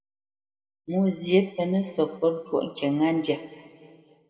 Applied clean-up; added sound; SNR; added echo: none; none; none; reverberation time 1.9 s.